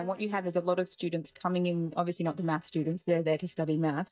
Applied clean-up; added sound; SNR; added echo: neural mask model DeepFilterNet 3.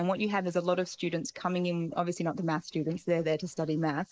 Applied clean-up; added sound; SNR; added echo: neural mask model Resemble Enhance denoiser.